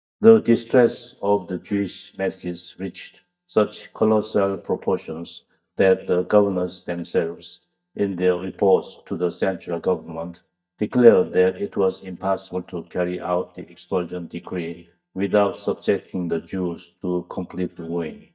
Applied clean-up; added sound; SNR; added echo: neural mask model DeepFilterNet 3.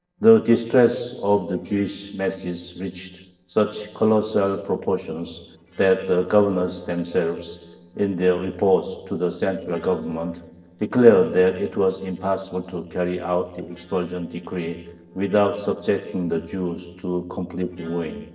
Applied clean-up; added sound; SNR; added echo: neural separator model SepFormer DNS4.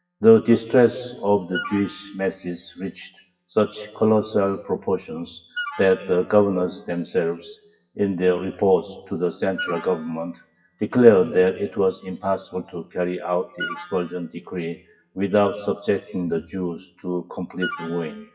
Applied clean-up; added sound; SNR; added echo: classical method WPE with log-MMSE.